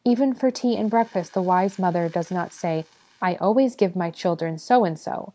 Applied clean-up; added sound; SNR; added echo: neural mask model Resemble Enhance denoiser.